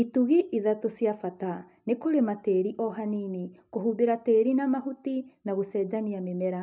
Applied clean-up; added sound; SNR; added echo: none; none; none; none.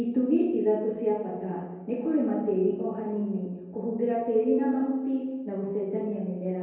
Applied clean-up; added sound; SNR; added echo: none; none; none; reverberation time 1.2 s.